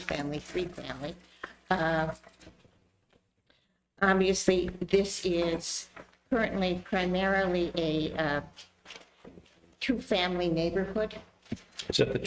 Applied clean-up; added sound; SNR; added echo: neural mask model RNNoise.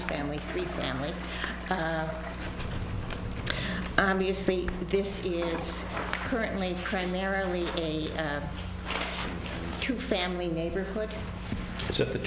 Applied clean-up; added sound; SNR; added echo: none; Toilet flush; 16 dB; none.